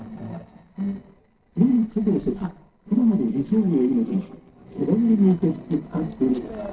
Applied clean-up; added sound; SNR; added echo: neural separator model SepFormer DNS4.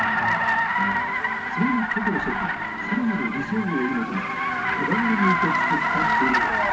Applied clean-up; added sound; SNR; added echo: none; Car; -4 dB; reverberation time 0.4 s.